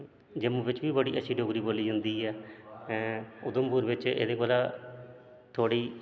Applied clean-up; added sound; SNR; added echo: none; none; none; none.